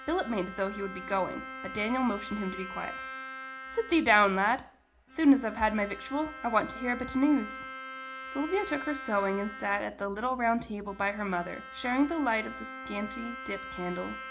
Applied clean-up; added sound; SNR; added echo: none; Bowed string instrument; 12 dB; reverberation time 0.4 s.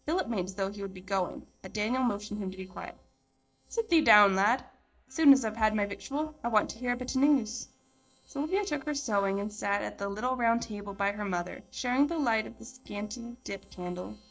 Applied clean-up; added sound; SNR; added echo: neural separator model SepFormer DNS4.